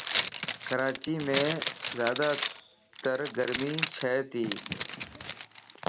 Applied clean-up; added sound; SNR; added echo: none; Zipper (clothing); -1 dB; none.